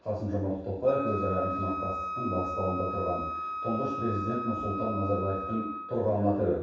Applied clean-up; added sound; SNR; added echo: none; Wind instrument, woodwind instrument; 6 dB; reverberation time 0.7 s.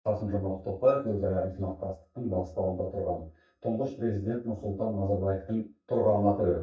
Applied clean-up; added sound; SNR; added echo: neural mask model DeepFilterNet 3.